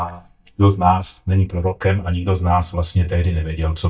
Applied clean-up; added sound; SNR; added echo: neural mask model DeepFilterNet 3.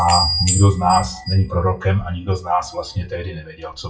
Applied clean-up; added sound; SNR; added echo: classical method WPE with log-MMSE.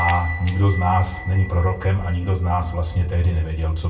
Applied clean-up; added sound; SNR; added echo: none; Door / Bell; 3 dB; reverberation time 0.3 s.